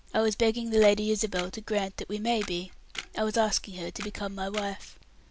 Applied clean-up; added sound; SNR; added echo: none; Camera; 16 dB; none.